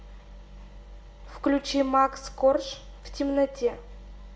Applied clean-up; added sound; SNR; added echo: none; none; none; none.